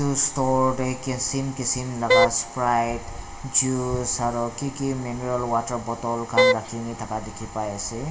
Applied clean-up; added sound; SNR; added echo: none; Wind instrument, woodwind instrument; -3 dB; reverberation time 1.4 s.